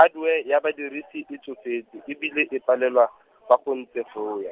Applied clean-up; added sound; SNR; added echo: none; none; none; none.